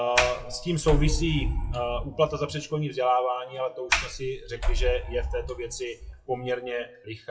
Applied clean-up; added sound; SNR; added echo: classical method WPE with log-MMSE.